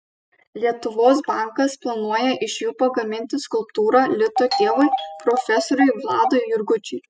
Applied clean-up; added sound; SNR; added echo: classical method spectral subtraction.